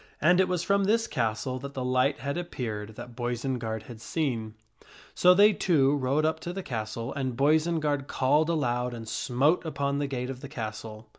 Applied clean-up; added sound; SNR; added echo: none; none; none; none.